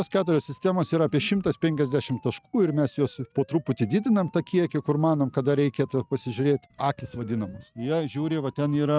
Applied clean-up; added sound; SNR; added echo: neural mask model RNNoise.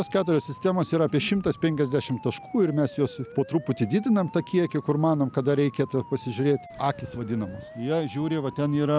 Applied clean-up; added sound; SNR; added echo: none; Siren; 20 dB; none.